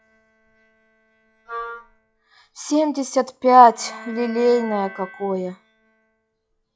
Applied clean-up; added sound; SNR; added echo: classical method log-MMSE.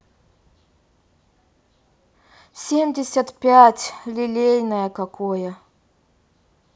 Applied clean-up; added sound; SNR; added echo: none; none; none; none.